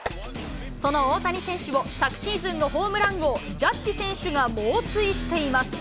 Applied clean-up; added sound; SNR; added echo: none; Tap; 13 dB; none.